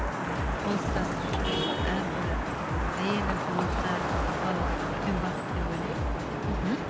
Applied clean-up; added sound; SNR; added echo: none; Traffic noise, roadway noise / Vehicle horn, car horn, honking; -1 dB; none.